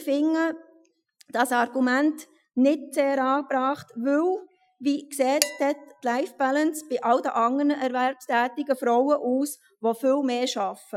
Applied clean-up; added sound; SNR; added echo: classical method Wiener filter.